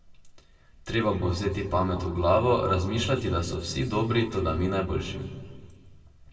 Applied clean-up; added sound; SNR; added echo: none; none; none; reverberation time 1.5 s.